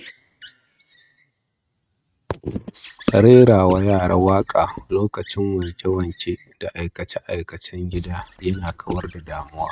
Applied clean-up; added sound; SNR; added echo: neural mask model RNNoise.